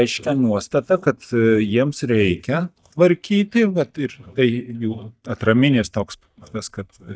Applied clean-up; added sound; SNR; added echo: neural mask model DeepFilterNet 3.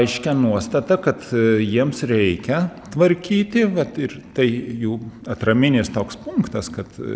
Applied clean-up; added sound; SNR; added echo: none; none; none; none.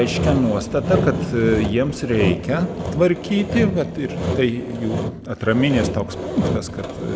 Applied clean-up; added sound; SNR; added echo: none; Sawing; 3 dB; none.